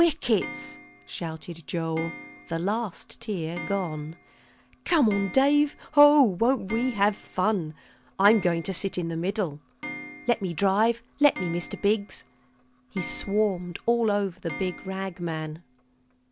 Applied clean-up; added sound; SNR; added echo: none; Clock; 17 dB; none.